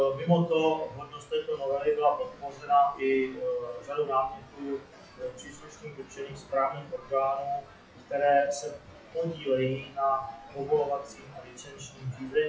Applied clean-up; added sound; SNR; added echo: classical method WPE with log-MMSE.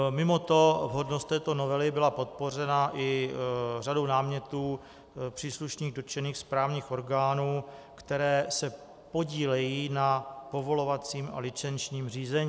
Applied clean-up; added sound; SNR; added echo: none; none; none; none.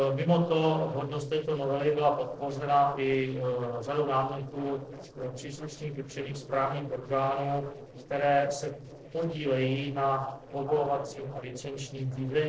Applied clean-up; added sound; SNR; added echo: neural separator model SepFormer DNS4.